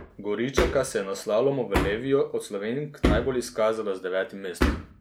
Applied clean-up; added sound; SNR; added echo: none; Hammer; 3 dB; none.